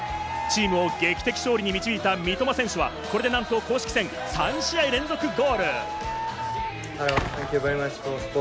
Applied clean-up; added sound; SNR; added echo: none; Wind instrument, woodwind instrument; 9 dB; none.